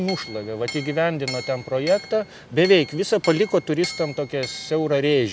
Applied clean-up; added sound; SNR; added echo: none; Chink, clink; 14 dB; none.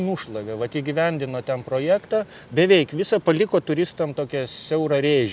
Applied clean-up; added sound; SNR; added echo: none; none; none; none.